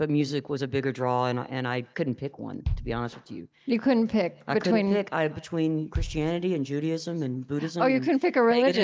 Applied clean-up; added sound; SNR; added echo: neural mask model DeepFilterNet 3.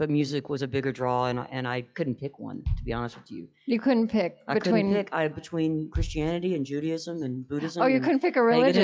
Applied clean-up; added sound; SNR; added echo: classical method log-MMSE.